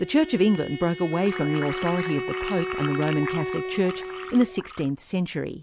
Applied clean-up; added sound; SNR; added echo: none; Bowed string instrument + Liquid; 7 dB; none.